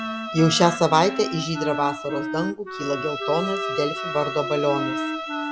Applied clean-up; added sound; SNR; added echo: none; Bowed string instrument + Wind instrument, woodwind instrument; 5 dB; none.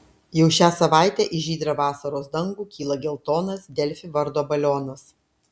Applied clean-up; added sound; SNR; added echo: none; none; none; none.